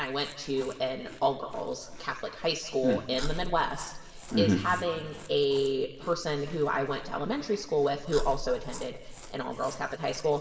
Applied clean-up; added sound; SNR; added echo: none; Chewing, mastication; 11 dB; reverberation time 1.8 s.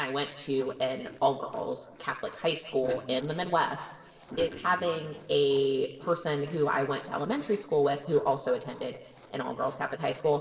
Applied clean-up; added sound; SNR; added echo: neural separator model SepFormer DNS4.